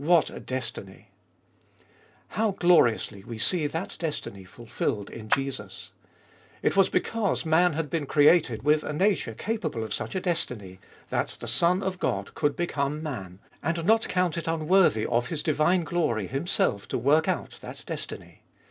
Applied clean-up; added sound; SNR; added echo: none; Clapping; 9 dB; none.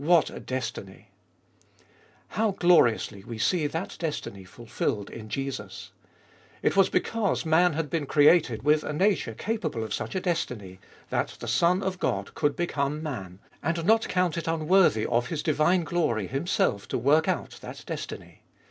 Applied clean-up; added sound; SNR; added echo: none; none; none; none.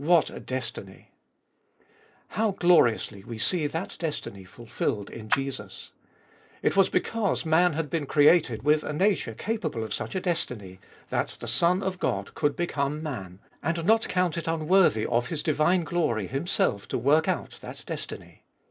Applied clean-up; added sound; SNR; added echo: neural mask model Resemble Enhance denoiser.